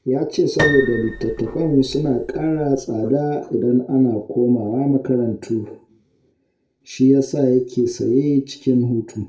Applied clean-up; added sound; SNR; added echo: none; Piano; 9 dB; reverberation time 0.3 s.